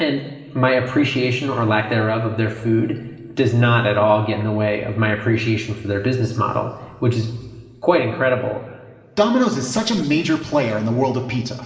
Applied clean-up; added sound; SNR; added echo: none; none; none; reverberation time 2.3 s.